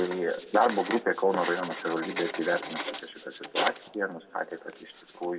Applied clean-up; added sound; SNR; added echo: none; Writing; 8 dB; reverberation time 1.4 s.